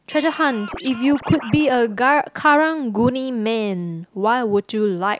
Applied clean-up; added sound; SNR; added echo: none; Scratching (performance technique); 17 dB; none.